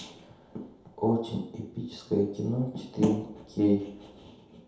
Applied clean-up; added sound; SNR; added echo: none; none; none; reverberation time 0.8 s.